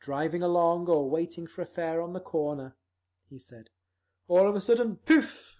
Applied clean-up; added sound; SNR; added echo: none; none; none; none.